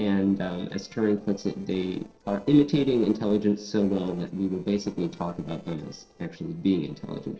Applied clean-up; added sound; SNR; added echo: neural separator model SepFormer DNS4.